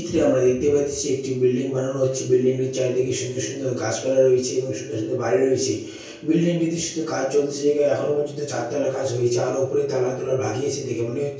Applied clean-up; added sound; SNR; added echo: none; none; none; reverberation time 0.6 s.